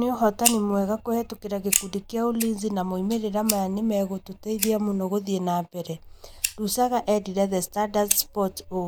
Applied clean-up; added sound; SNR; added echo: none; Fire; 8 dB; none.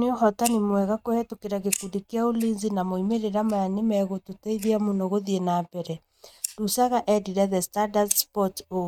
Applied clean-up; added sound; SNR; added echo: neural mask model RNNoise.